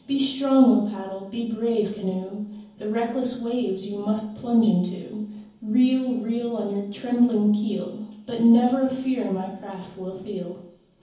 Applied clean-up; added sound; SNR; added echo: none; none; none; reverberation time 0.7 s.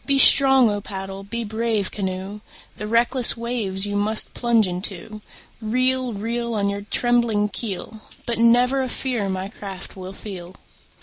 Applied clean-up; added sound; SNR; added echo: none; none; none; none.